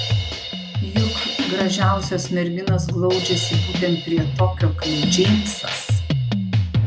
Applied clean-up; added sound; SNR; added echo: none; Drum kit; -3 dB; none.